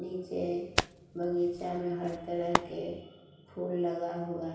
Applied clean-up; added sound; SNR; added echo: none; Hands; 3 dB; reverberation time 0.9 s.